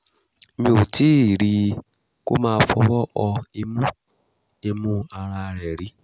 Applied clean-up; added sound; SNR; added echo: none; none; none; none.